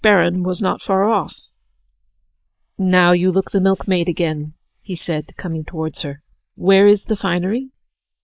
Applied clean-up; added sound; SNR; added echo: neural mask model Resemble Enhance denoiser.